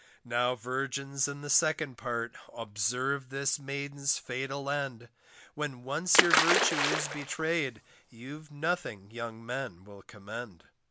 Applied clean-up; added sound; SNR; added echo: none; Splash, splatter; -4 dB; none.